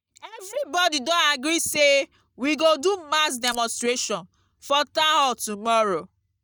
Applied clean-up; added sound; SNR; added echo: neural mask model DeepFilterNet 3.